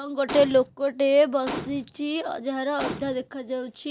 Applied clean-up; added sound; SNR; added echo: none; Gunshot, gunfire; 12 dB; none.